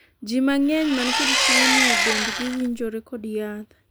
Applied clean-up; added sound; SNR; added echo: none; Engine; -3 dB; none.